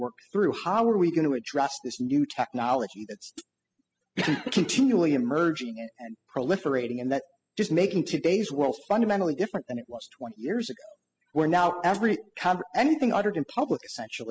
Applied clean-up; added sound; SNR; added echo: classical method spectral subtraction.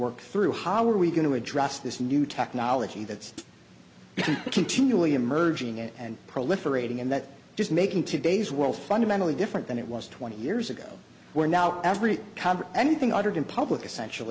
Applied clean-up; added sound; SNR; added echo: none; Hi-hat; 18 dB; none.